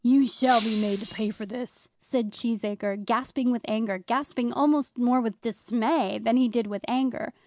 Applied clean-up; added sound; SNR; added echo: none; Shatter; 9 dB; none.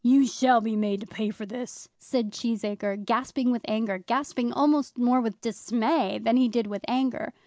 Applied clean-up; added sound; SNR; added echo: none; none; none; none.